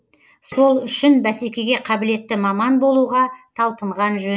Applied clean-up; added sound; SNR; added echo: neural mask model Resemble Enhance denoiser.